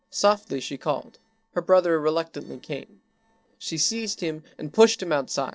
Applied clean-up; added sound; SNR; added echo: neural separator model SepFormer DNS4.